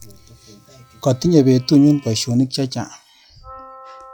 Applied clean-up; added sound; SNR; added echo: classical method log-MMSE.